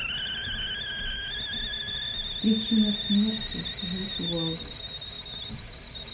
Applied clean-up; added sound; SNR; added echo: none; Hiss; -1 dB; reverberation time 0.7 s.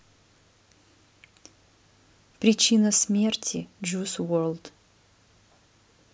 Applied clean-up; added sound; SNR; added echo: none; none; none; none.